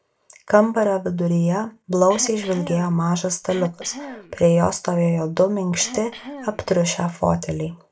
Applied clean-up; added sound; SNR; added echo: none; Cough; 16 dB; reverberation time 0.2 s.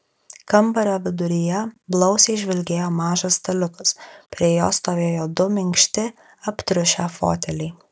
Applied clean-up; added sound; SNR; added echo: none; none; none; none.